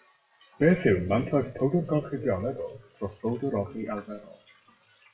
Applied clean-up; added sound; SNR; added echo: classical method WPE with log-MMSE.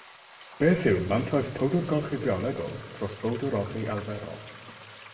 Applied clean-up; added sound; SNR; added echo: none; Frying (food); 19 dB; reverberation time 1.5 s.